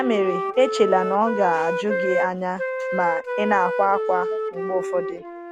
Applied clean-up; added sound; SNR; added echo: none; Wind instrument, woodwind instrument; 3 dB; none.